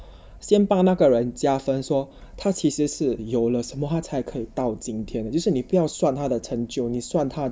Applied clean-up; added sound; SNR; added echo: none; none; none; none.